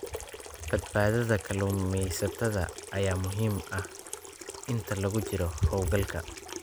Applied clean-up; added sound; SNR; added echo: none; Sink (filling or washing) / Water tap, faucet; 11 dB; none.